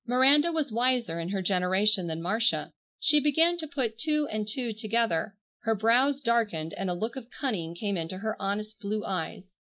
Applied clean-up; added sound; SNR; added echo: neural mask model Resemble Enhance denoiser.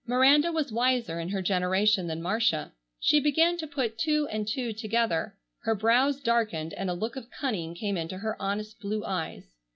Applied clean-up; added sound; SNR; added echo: none; none; none; none.